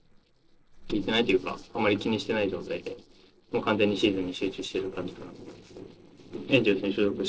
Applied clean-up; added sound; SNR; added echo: neural separator model SepFormer DNS4.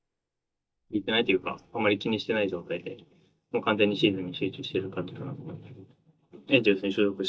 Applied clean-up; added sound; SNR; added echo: neural mask model DeepFilterNet 3.